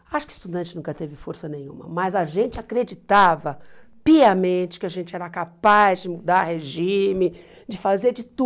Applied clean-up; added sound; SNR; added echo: none; none; none; none.